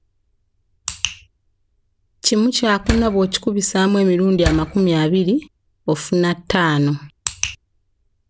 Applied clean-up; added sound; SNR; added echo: none; Slam; 8 dB; none.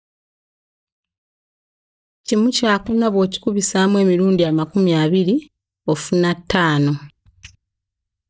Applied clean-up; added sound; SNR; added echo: neural mask model DeepFilterNet 3.